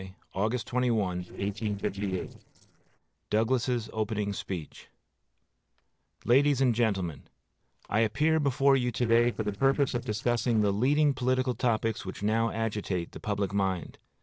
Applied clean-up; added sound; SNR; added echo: neural separator model SepFormer DNS4.